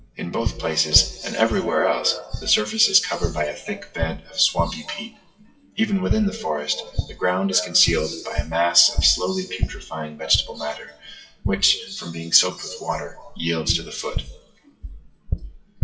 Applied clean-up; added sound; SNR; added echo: classical method WPE with log-MMSE.